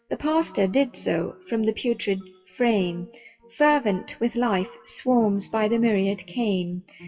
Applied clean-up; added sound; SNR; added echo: classical method WPE with log-MMSE.